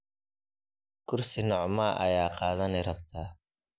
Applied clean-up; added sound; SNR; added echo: none; none; none; none.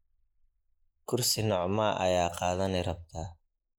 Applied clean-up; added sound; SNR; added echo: neural mask model Resemble Enhance denoiser.